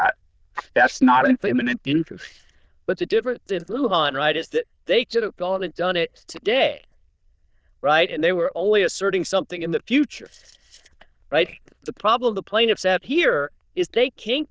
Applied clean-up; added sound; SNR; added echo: neural diffusion model UNIVERSE++.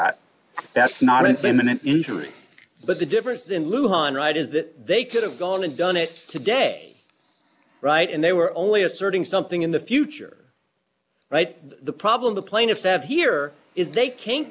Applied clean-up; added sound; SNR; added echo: none; none; none; none.